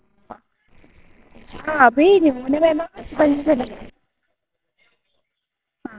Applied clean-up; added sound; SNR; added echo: neural separator model SepFormer WHAMR!.